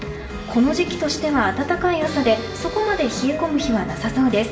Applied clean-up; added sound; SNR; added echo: none; Accordion; 14 dB; reverberation time 0.7 s.